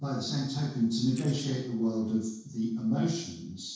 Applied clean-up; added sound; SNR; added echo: neural separator model SepFormer DNS4.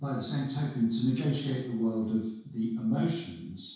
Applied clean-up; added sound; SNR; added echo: none; Tambourine; 11 dB; reverberation time 0.6 s.